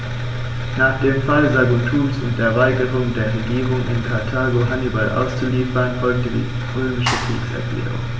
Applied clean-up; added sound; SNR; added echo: none; Clapping; 10 dB; reverberation time 1.4 s.